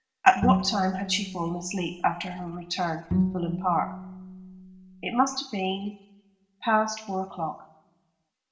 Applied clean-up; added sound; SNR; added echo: none; Bowed string instrument; 3 dB; reverberation time 0.7 s.